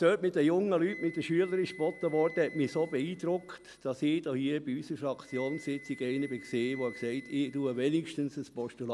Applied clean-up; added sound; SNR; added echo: none; Wind instrument, woodwind instrument; 19 dB; none.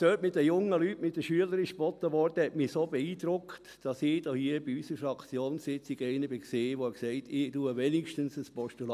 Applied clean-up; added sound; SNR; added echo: none; none; none; none.